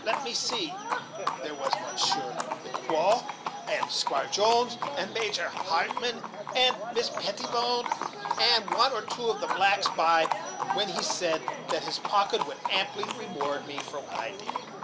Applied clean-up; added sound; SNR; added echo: none; Livestock, farm animals, working animals; 4 dB; none.